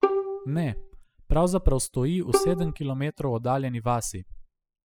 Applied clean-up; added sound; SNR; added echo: classical method spectral subtraction.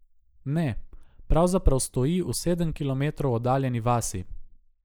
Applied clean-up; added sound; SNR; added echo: neural mask model Resemble Enhance denoiser.